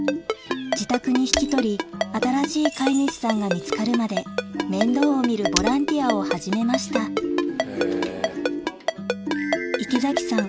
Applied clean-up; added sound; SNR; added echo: none; Shatter + Ringtone; 4 dB; none.